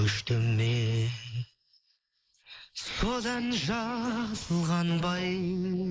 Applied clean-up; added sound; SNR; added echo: neural mask model Resemble Enhance denoiser.